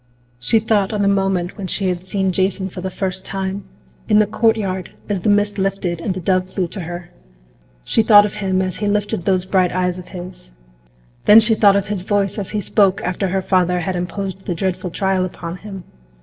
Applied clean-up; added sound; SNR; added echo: neural separator model SepFormer DNS4.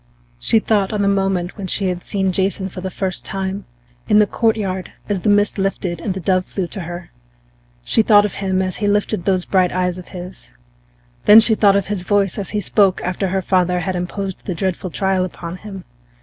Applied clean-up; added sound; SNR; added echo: none; none; none; none.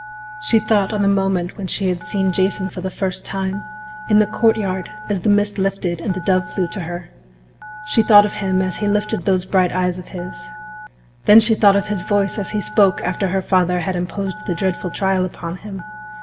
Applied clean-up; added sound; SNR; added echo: none; Telephone; 17 dB; reverberation time 1.0 s.